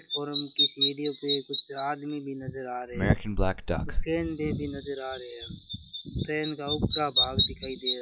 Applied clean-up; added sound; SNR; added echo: classical method log-MMSE.